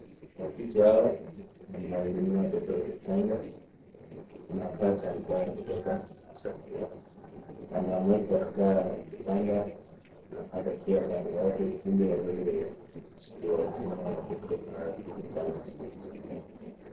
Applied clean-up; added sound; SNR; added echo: neural separator model SepFormer DNS4.